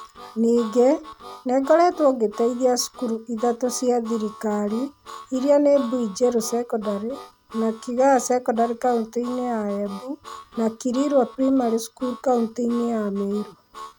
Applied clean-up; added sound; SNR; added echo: none; Harmonica; 19 dB; none.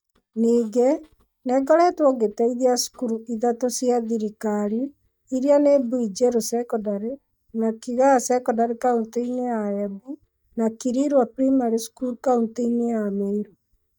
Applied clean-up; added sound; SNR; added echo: neural mask model DeepFilterNet 3.